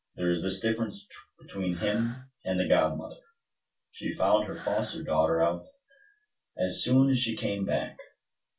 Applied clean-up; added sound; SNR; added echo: none; Breathing; 19 dB; reverberation time 0.2 s.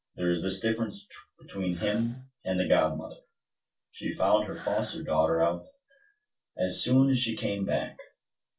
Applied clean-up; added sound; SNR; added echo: neural separator model SepFormer DNS4.